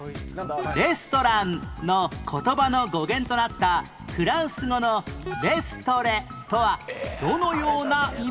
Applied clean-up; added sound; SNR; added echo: none; none; none; none.